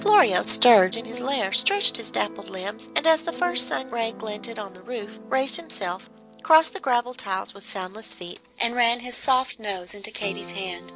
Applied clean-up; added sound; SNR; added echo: none; Keyboard (musical); 18 dB; none.